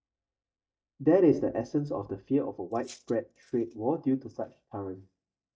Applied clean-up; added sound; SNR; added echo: neural mask model DeepFilterNet 3.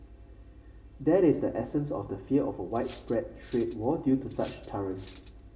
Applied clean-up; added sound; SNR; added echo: none; Cutlery, silverware; 18 dB; reverberation time 1.4 s.